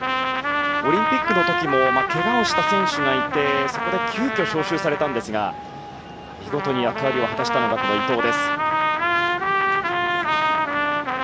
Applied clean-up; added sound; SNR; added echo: none; Trumpet; -3 dB; none.